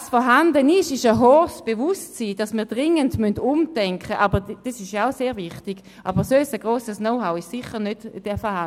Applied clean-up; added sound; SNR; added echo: none; none; none; none.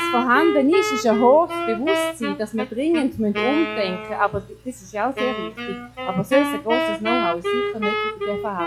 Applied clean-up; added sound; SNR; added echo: classical method log-MMSE.